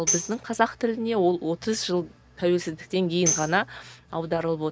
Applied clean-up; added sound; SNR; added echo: none; Tambourine; 6 dB; none.